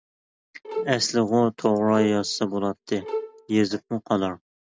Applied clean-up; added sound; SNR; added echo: none; Bowed string instrument; 11 dB; none.